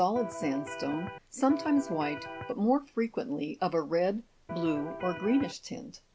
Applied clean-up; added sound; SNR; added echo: none; Electric guitar; 9 dB; none.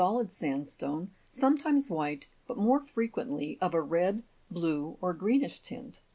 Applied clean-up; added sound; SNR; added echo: none; none; none; none.